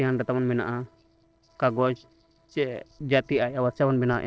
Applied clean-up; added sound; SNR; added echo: neural separator model SepFormer DNS4.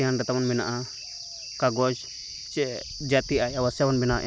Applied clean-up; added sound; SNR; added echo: none; none; none; none.